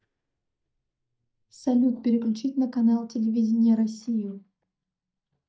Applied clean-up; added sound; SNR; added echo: neural mask model DeepFilterNet 3.